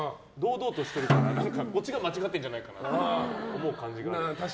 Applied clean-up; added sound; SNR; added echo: none; Snare drum; 1 dB; none.